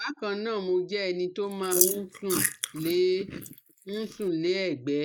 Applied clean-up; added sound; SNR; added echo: neural mask model Resemble Enhance denoiser.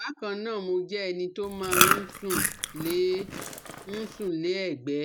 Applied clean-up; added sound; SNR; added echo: none; Chewing, mastication; -2 dB; none.